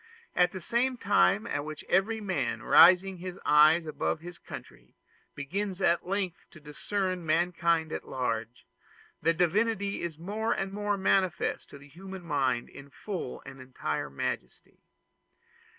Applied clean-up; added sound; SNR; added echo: none; none; none; none.